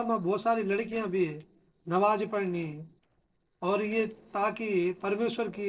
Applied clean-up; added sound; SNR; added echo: neural separator model SepFormer DNS4.